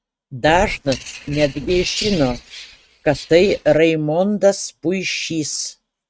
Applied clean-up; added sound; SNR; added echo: neural mask model RNNoise.